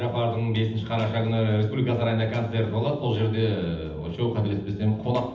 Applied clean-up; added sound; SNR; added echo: none; none; none; reverberation time 0.8 s.